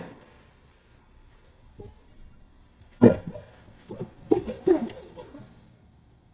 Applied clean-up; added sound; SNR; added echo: neural mask model DeepFilterNet 3.